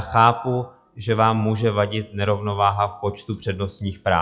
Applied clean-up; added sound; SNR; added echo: classical method log-MMSE.